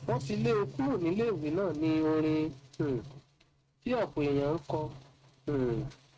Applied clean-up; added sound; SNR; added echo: neural mask model RNNoise.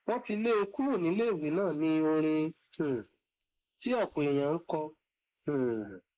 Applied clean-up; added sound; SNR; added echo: neural mask model Resemble Enhance denoiser.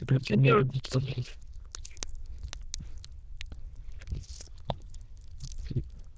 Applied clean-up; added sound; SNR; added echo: neural diffusion model UNIVERSE++.